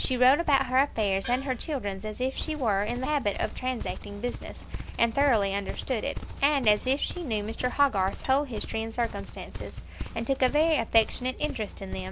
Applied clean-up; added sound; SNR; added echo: none; Gong + Livestock, farm animals, working animals; 11 dB; none.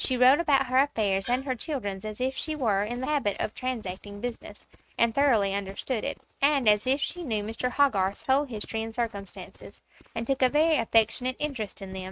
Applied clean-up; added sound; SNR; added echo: neural mask model RNNoise.